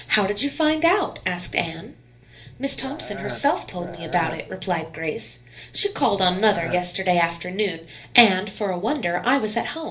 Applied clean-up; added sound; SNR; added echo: none; Burping, eructation; 11 dB; reverberation time 0.3 s.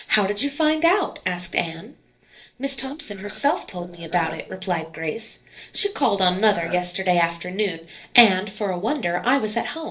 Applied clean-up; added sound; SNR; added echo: neural separator model SepFormer DNS4.